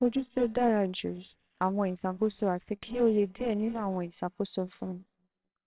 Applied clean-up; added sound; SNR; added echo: neural separator model SepFormer WHAMR!.